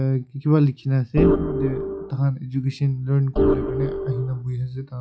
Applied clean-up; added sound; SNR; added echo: classical method log-MMSE.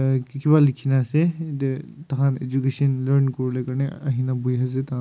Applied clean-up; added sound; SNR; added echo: none; none; none; none.